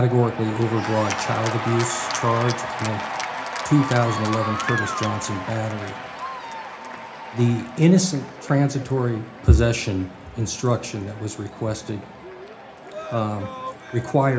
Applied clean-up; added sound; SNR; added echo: none; Applause / Cheering; 8 dB; reverberation time 0.4 s.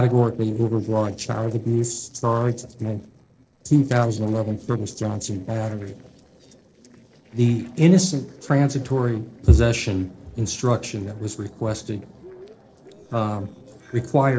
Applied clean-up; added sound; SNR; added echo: neural separator model SepFormer DNS4.